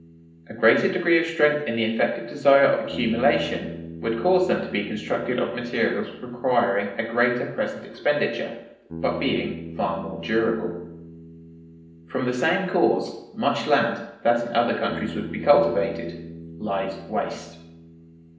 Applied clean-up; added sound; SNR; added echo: none; Bass guitar; 16 dB; reverberation time 0.8 s.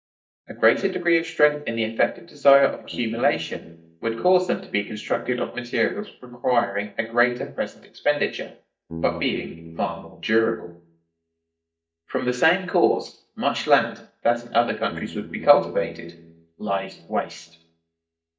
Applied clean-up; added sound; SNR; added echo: neural mask model DeepFilterNet 3.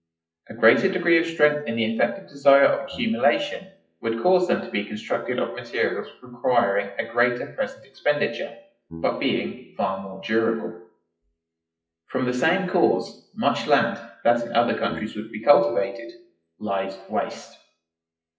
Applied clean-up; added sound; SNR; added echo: classical method WPE with log-MMSE.